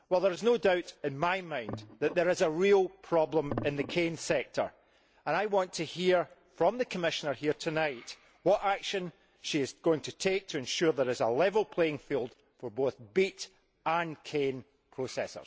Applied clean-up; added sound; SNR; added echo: none; none; none; none.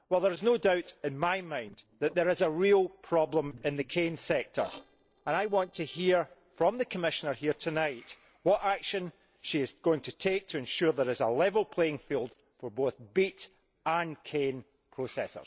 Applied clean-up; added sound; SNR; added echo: neural separator model SepFormer DNS4.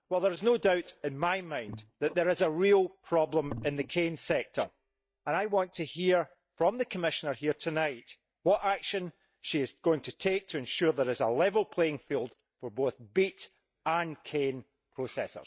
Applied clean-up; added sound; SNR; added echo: neural mask model DeepFilterNet 3.